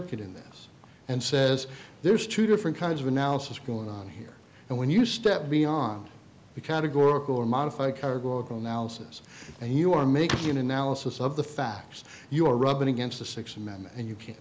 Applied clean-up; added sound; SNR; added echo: none; none; none; none.